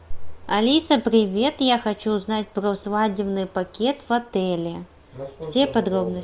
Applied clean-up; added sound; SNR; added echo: none; none; none; none.